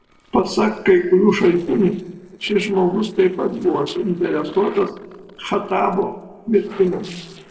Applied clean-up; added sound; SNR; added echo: neural separator model SepFormer DNS4.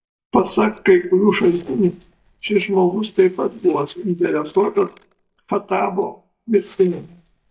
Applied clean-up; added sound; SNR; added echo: neural mask model DeepFilterNet 3.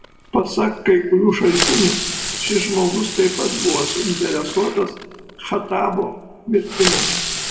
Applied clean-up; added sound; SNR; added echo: none; Fireworks; 5 dB; reverberation time 1.7 s.